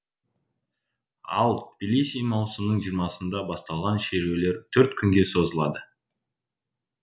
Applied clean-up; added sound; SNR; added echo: none; none; none; none.